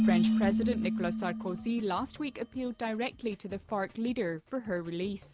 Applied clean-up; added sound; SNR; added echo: none; Keyboard (musical); 0 dB; none.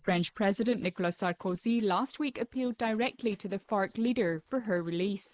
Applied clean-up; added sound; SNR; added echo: neural mask model Resemble Enhance denoiser.